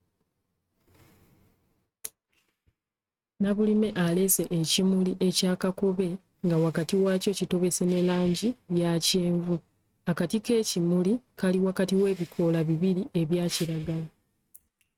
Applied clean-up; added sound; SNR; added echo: neural mask model RNNoise.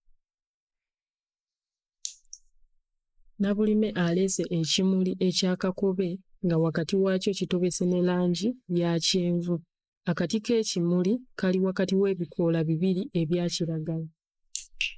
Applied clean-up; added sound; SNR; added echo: neural mask model Resemble Enhance denoiser.